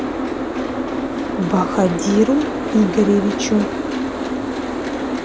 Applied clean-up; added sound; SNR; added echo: none; Boat, Water vehicle; 2 dB; none.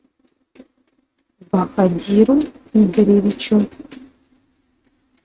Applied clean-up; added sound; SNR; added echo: neural mask model RNNoise.